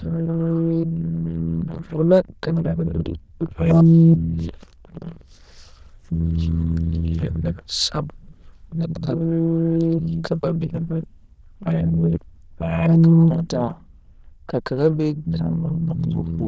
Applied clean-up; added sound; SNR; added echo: neural diffusion model UNIVERSE++.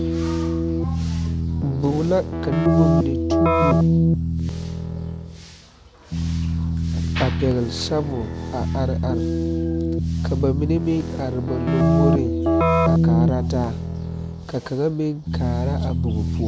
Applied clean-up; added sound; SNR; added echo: none; Keyboard (musical); -5 dB; none.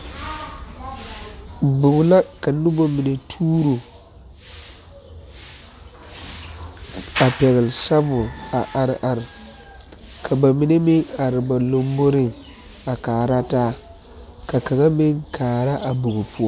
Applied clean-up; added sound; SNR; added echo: none; none; none; none.